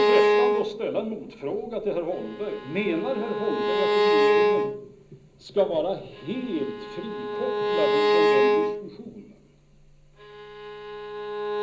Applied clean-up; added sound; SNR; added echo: none; Bowed string instrument; -5 dB; reverberation time 0.5 s.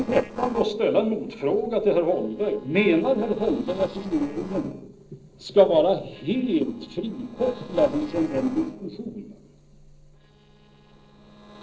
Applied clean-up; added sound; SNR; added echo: neural separator model SepFormer DNS4.